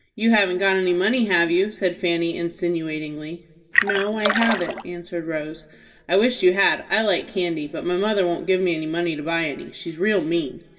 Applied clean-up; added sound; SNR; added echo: none; Splash, splatter; 1 dB; reverberation time 2.1 s.